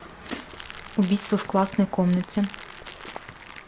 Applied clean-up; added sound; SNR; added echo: none; Crackle; 17 dB; none.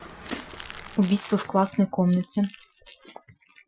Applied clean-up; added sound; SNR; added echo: classical method Wiener filter.